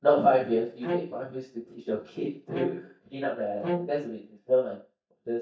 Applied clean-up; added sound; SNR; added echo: neural mask model DeepFilterNet 3.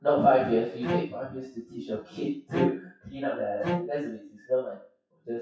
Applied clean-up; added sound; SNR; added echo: classical method WPE with log-MMSE.